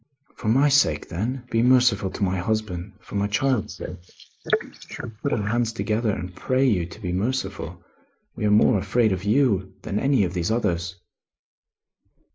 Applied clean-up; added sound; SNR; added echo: neural mask model Resemble Enhance denoiser.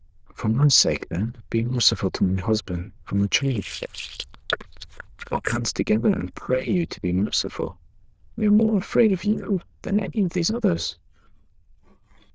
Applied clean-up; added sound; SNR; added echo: neural diffusion model UNIVERSE++.